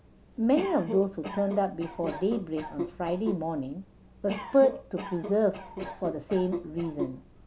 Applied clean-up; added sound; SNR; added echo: none; Cough; 10 dB; none.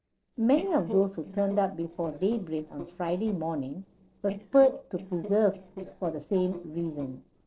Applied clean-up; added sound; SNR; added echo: neural separator model SepFormer DNS4.